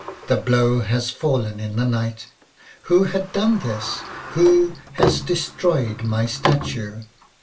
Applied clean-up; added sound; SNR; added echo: none; Sliding door; 9 dB; reverberation time 0.2 s.